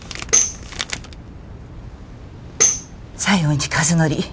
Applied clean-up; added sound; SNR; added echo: none; Tambourine; 0 dB; none.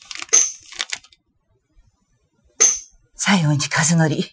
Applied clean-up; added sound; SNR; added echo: classical method Wiener filter.